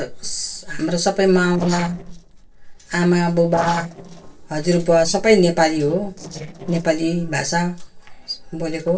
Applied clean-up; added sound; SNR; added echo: neural separator model SepFormer DNS4.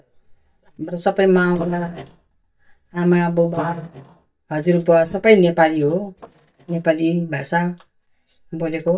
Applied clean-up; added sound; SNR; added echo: neural mask model DeepFilterNet 3.